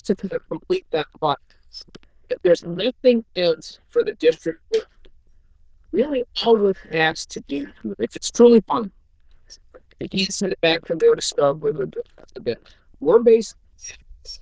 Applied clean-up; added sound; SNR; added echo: neural diffusion model UNIVERSE++.